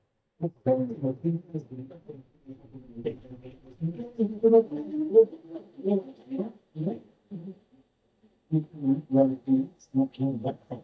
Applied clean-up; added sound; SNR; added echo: neural mask model DeepFilterNet 3.